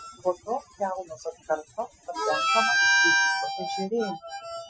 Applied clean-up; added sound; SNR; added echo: classical method Wiener filter.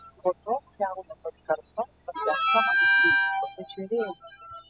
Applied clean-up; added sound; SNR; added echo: classical method spectral subtraction.